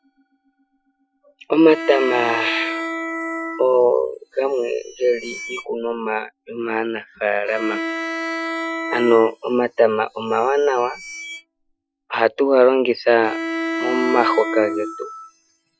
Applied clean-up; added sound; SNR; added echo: classical method Wiener filter.